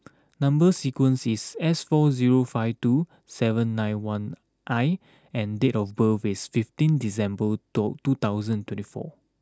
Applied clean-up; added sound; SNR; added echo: none; none; none; none.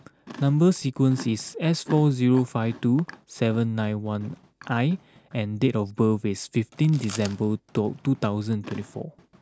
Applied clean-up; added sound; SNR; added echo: none; Chewing, mastication; 20 dB; none.